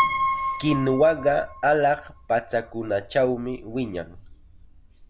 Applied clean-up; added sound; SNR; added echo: none; Piano; 7 dB; none.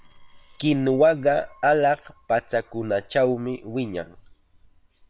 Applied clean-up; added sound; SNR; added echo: neural separator model SepFormer WHAM!.